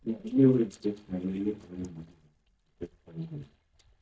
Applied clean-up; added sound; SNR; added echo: neural mask model DeepFilterNet 3.